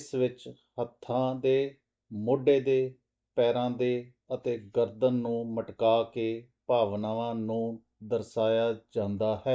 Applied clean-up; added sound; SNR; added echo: neural mask model DeepFilterNet 3.